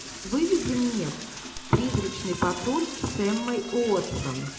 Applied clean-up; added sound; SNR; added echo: none; Toilet flush / Door; 11 dB; reverberation time 0.6 s.